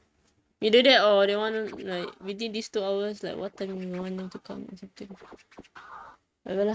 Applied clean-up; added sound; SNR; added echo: neural mask model RNNoise.